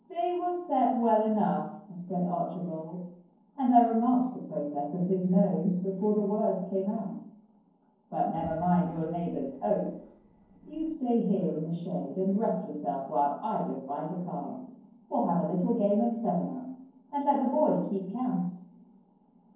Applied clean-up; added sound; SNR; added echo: neural separator model SepFormer DNS4.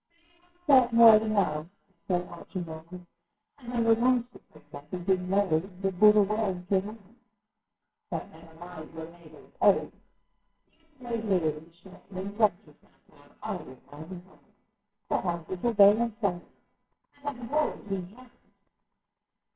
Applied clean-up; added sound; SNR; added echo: neural separator model SepFormer WHAMR!.